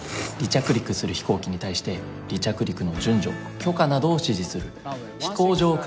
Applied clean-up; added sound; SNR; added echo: none; none; none; none.